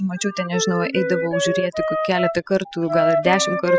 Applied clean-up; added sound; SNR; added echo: classical method spectral subtraction.